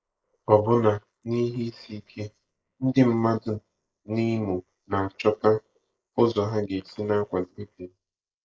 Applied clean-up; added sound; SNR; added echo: neural mask model Resemble Enhance denoiser.